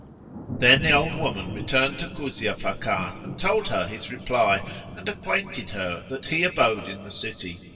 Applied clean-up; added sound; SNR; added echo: none; Thunder; 12 dB; reverberation time 2.6 s.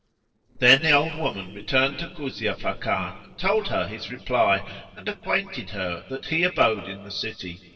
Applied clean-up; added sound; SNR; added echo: neural separator model SepFormer DNS4.